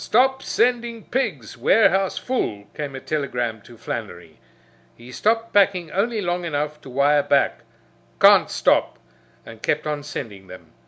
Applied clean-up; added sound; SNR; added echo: none; none; none; none.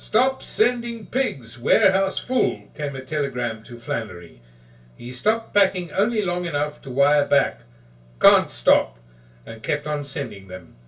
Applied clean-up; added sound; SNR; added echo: none; none; none; reverberation time 0.1 s.